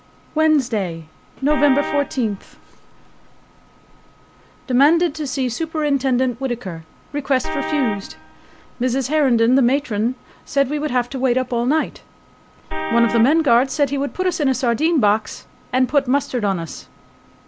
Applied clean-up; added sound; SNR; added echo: none; Vehicle horn, car horn, honking; 8 dB; none.